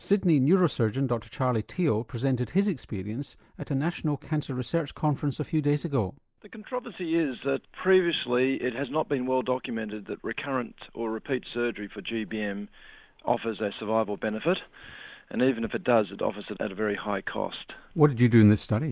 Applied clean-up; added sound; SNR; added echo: none; none; none; none.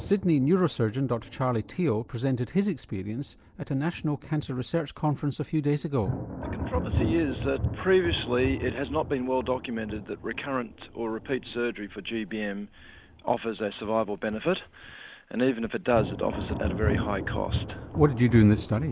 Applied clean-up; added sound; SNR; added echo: none; Thunder; 8 dB; none.